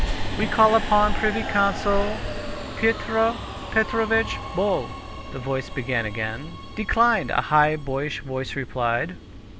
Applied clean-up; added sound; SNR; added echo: none; Subway, metro, underground; 6 dB; none.